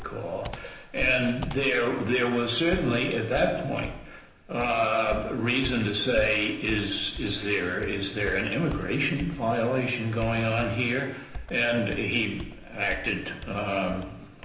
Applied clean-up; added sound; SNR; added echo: none; Computer keyboard; 13 dB; reverberation time 0.9 s.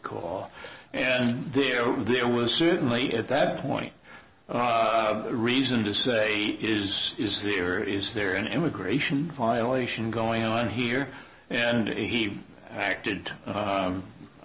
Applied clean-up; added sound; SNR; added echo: none; none; none; none.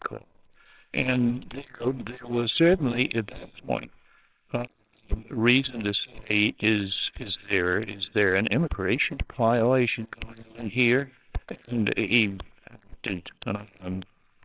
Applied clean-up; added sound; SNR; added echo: neural separator model SepFormer WHAMR!.